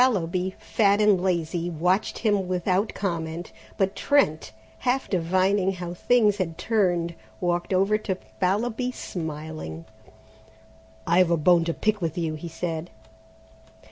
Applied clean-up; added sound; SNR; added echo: none; none; none; none.